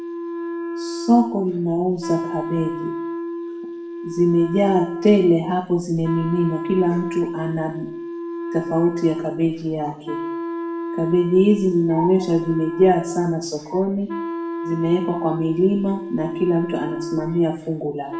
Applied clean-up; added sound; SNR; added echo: none; Wind instrument, woodwind instrument; 8 dB; reverberation time 0.5 s.